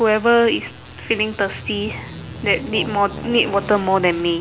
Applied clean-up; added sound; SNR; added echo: none; Aircraft; 14 dB; none.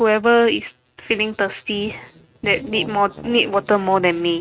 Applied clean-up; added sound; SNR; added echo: neural mask model RNNoise.